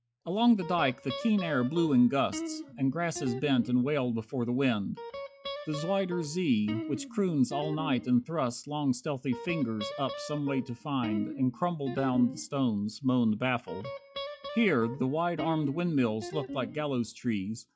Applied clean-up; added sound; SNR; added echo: classical method log-MMSE.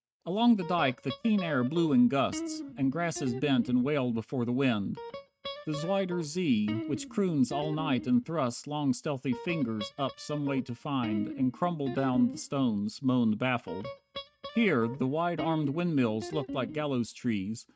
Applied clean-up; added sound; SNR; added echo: neural mask model RNNoise.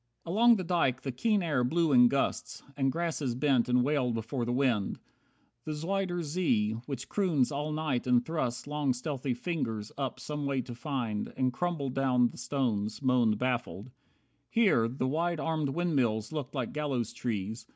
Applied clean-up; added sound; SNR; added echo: none; none; none; none.